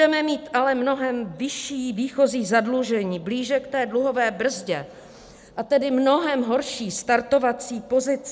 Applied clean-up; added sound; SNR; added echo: none; none; none; none.